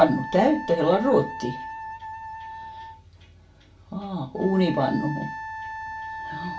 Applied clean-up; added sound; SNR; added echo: none; Wind instrument, woodwind instrument; 10 dB; reverberation time 0.2 s.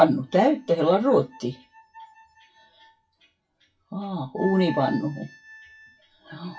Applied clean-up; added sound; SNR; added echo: classical method WPE with log-MMSE.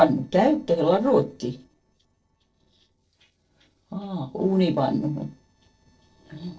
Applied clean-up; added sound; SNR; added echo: neural separator model SepFormer DNS4.